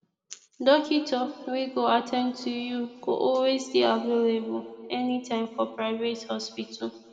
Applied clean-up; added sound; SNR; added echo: none; none; none; reverberation time 1.5 s.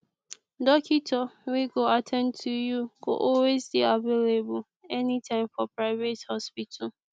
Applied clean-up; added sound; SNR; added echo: none; none; none; none.